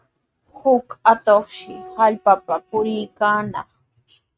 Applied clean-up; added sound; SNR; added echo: neural mask model RNNoise.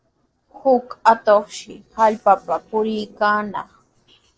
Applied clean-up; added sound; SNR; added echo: neural separator model SepFormer DNS4.